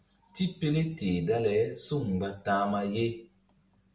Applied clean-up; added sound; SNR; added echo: none; none; none; none.